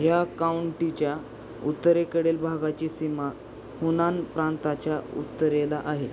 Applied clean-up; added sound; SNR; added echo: none; none; none; none.